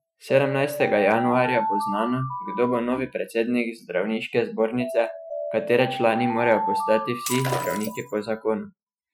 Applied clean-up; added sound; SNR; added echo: classical method Wiener filter.